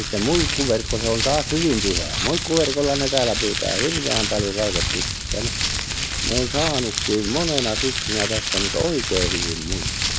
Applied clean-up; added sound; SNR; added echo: none; Crumpling, crinkling; 0 dB; none.